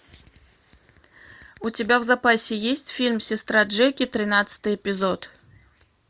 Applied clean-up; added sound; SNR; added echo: none; none; none; none.